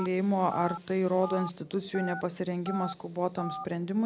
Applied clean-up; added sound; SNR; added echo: none; Telephone; 12 dB; none.